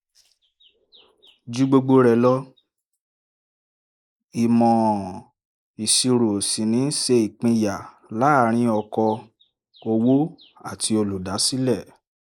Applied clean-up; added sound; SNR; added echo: neural mask model Resemble Enhance denoiser.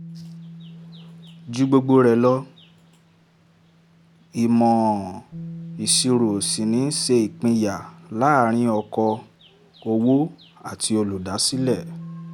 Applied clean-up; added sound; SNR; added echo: none; Bass guitar; 18 dB; none.